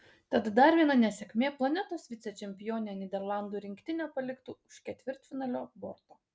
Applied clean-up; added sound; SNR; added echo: none; none; none; none.